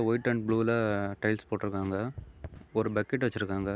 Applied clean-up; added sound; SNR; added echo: none; none; none; none.